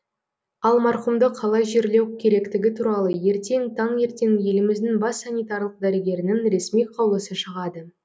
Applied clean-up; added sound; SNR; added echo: none; none; none; none.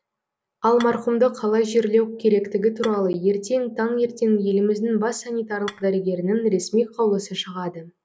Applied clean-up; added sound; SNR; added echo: none; Dishes, pots, and pans / Chink, clink; 17 dB; none.